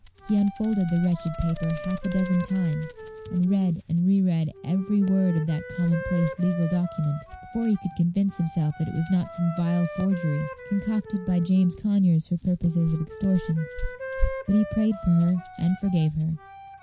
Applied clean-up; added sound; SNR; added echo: none; Rattle + Wind instrument, woodwind instrument; 12 dB; none.